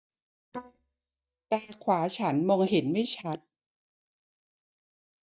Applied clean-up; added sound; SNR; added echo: neural mask model DeepFilterNet 3.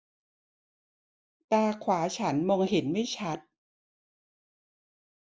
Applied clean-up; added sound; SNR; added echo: neural mask model Resemble Enhance denoiser.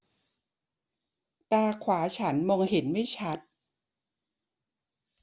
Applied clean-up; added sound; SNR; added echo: none; none; none; none.